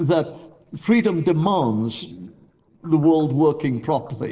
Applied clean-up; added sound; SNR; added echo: neural separator model SepFormer DNS4.